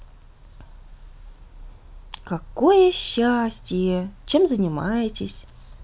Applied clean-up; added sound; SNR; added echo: none; none; none; none.